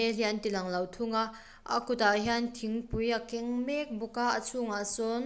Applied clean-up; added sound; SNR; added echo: none; none; none; none.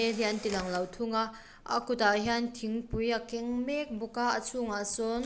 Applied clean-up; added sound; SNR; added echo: none; Camera; 20 dB; none.